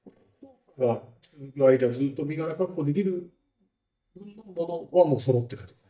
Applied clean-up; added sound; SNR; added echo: neural mask model DeepFilterNet 3.